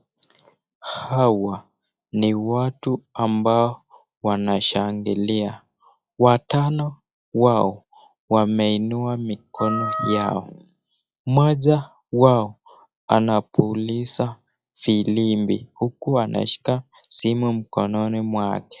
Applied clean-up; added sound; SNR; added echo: classical method log-MMSE.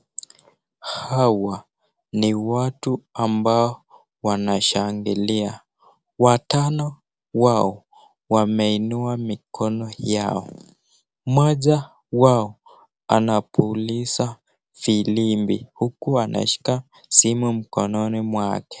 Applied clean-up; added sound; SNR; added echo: none; none; none; none.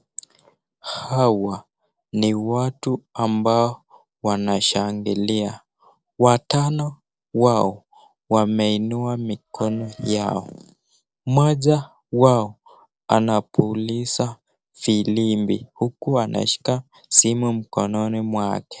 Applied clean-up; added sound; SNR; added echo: neural separator model SepFormer DNS4.